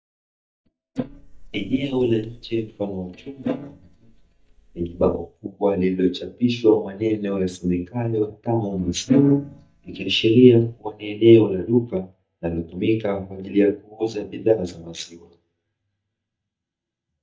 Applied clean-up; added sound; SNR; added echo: neural mask model DeepFilterNet 3.